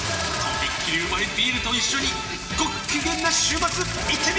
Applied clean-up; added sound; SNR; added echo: none; Rattle (instrument); 11 dB; reverberation time 2.6 s.